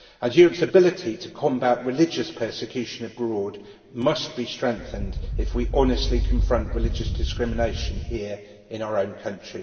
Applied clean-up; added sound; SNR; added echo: none; Thunder / Wind; 1 dB; reverberation time 2.4 s.